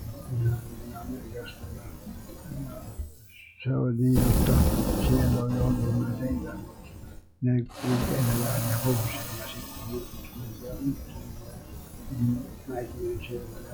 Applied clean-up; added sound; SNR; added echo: classical method log-MMSE.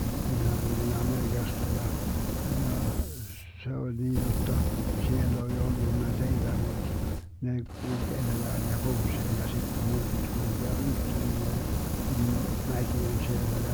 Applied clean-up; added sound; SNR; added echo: none; Fire; -2 dB; none.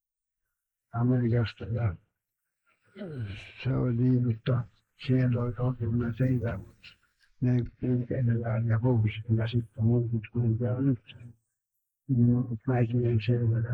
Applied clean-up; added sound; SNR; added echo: neural mask model Resemble Enhance denoiser.